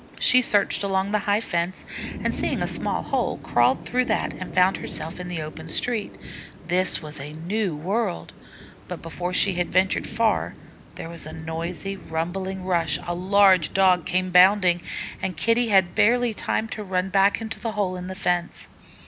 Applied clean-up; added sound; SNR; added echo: none; Thunder / Rain; 14 dB; none.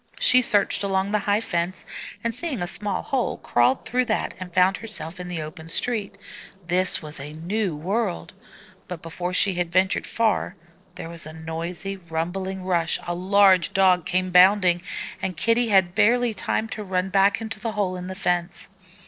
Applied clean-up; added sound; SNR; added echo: neural separator model SepFormer DNS4.